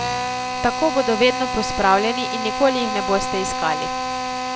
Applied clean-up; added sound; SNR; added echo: none; Drill; 3 dB; none.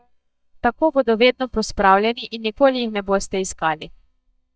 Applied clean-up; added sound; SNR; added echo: neural mask model DeepFilterNet 3.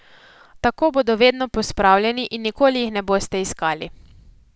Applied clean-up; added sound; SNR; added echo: none; none; none; none.